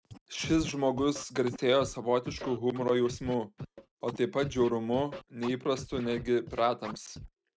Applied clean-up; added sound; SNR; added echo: neural mask model RNNoise.